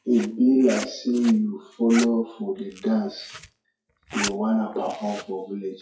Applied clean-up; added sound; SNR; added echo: classical method WPE with log-MMSE.